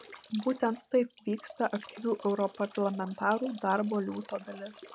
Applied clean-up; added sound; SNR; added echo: none; Drip / Trickle, dribble / Bathtub (filling or washing); 19 dB; none.